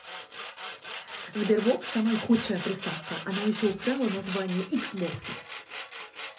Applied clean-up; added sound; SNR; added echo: none; Sawing; 5 dB; reverberation time 0.3 s.